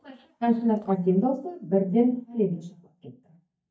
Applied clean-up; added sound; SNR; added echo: neural mask model DeepFilterNet 3.